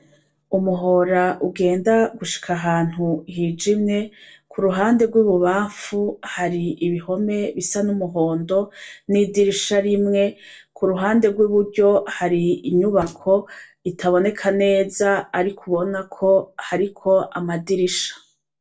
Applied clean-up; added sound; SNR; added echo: neural separator model SepFormer DNS4.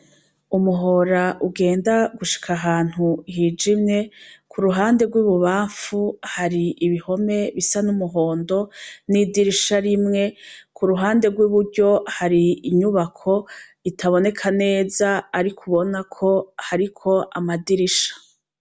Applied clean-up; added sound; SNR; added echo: none; none; none; none.